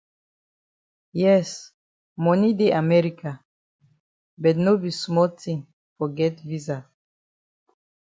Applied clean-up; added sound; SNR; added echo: none; none; none; none.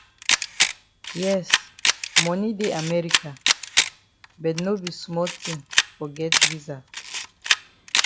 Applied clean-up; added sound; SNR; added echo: none; Camera; -5 dB; none.